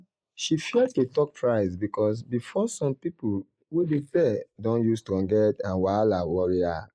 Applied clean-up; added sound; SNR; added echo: neural mask model Resemble Enhance denoiser.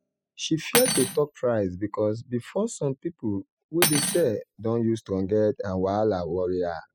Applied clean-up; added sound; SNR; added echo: classical method spectral subtraction.